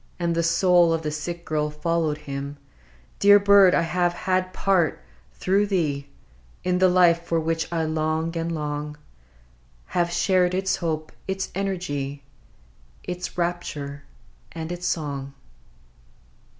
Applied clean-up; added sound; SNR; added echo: none; none; none; none.